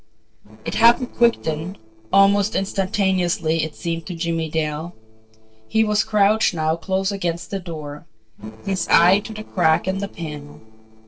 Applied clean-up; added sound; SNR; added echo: neural separator model SepFormer DNS4.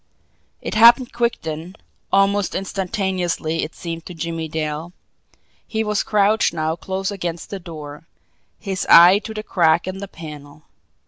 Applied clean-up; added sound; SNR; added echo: none; none; none; none.